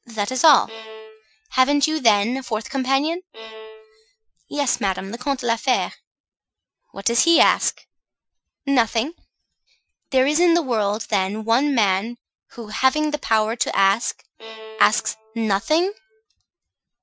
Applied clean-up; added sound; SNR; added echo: classical method Wiener filter.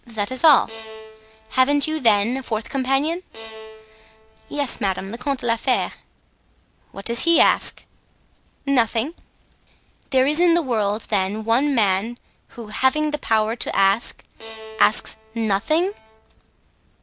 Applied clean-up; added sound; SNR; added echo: none; Bowed string instrument; 20 dB; none.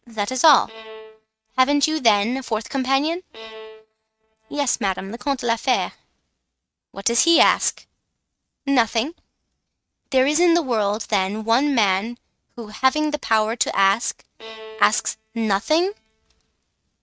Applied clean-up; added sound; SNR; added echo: neural mask model RNNoise.